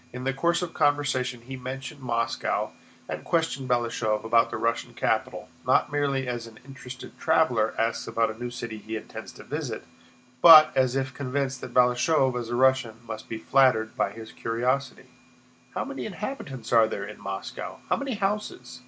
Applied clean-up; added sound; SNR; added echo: none; none; none; none.